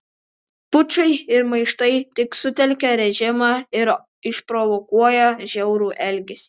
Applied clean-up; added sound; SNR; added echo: none; none; none; none.